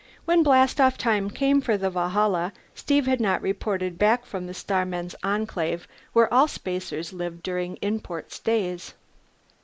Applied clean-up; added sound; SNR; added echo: neural mask model Resemble Enhance denoiser.